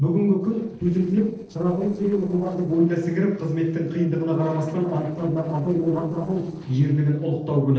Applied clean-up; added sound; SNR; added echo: neural separator model SepFormer DNS4.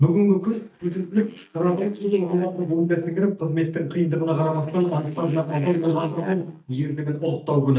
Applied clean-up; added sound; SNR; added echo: neural mask model DeepFilterNet 3.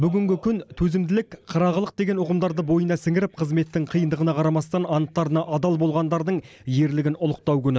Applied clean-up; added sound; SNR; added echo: none; none; none; none.